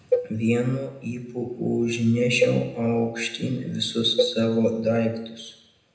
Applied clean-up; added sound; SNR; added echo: none; Cowbell; 6 dB; reverberation time 0.8 s.